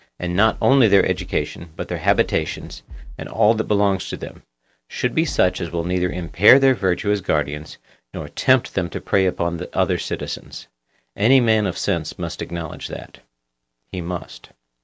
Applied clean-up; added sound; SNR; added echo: none; Fireworks; 15 dB; none.